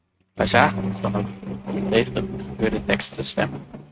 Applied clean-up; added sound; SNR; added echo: neural mask model RNNoise.